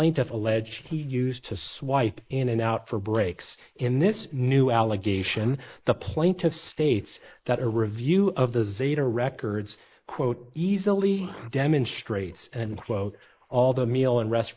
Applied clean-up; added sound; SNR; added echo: neural mask model Resemble Enhance denoiser.